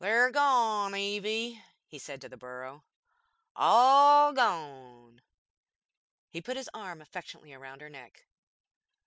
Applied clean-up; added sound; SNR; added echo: none; none; none; none.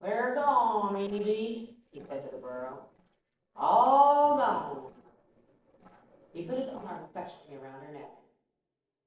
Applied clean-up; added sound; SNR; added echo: neural separator model SepFormer DNS4.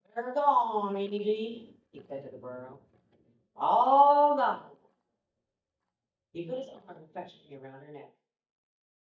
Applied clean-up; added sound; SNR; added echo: neural mask model DeepFilterNet 3.